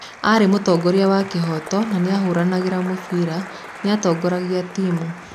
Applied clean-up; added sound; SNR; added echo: none; Applause; 16 dB; none.